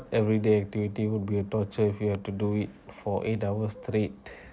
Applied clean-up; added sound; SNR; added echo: none; none; none; none.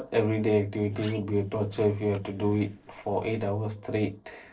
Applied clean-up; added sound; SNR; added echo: neural separator model SepFormer DNS4.